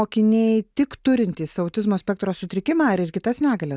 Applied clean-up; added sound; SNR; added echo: none; none; none; none.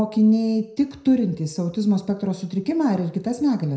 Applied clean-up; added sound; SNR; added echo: none; none; none; reverberation time 0.4 s.